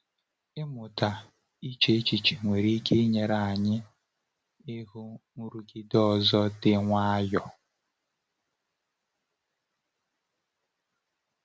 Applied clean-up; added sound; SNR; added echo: none; none; none; none.